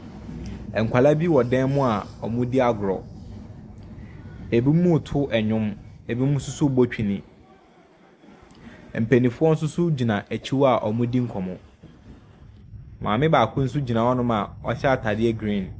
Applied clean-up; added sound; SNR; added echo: none; none; none; none.